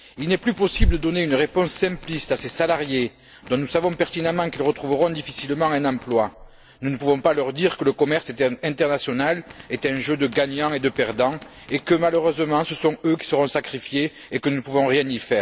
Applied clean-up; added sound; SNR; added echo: none; Tools; 20 dB; none.